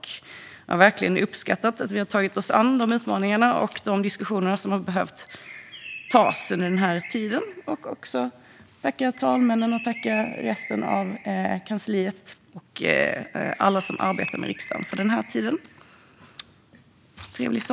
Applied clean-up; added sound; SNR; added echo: none; Bird; 15 dB; none.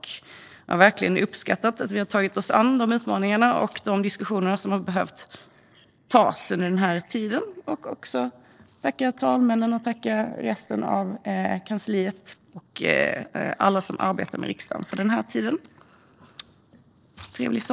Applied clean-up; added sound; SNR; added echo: neural separator model SepFormer DNS4.